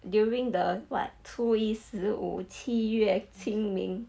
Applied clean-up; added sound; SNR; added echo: none; none; none; none.